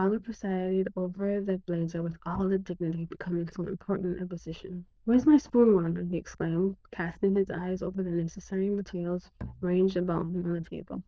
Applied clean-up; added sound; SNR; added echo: neural diffusion model UNIVERSE++.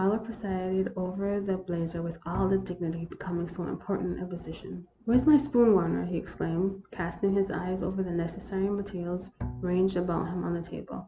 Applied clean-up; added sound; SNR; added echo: none; Bowed string instrument; 12 dB; none.